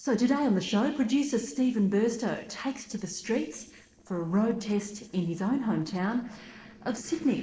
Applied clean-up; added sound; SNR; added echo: neural separator model SepFormer DNS4.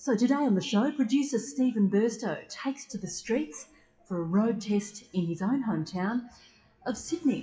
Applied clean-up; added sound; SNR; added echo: classical method WPE with log-MMSE.